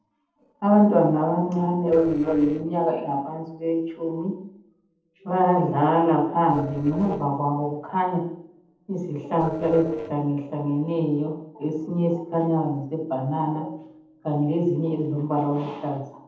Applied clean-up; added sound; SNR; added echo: neural separator model SepFormer DNS4.